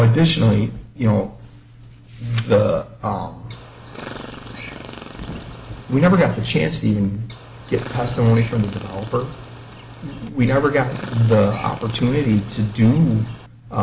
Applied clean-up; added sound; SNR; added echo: none; Chirp, tweet; 16 dB; none.